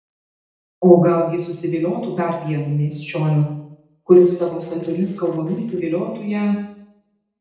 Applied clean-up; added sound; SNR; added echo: neural separator model SepFormer DNS4.